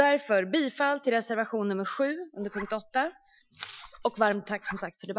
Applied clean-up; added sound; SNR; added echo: classical method Wiener filter.